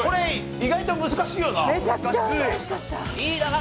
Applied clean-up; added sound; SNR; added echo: none; Bowed string instrument; 12 dB; none.